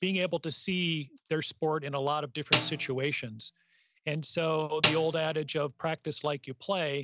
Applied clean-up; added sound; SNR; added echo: none; Snare drum; 1 dB; none.